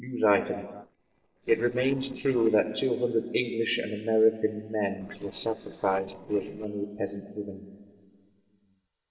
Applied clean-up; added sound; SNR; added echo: neural separator model SepFormer DNS4.